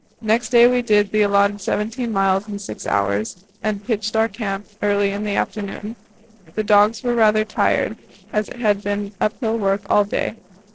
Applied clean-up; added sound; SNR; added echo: neural separator model SepFormer DNS4.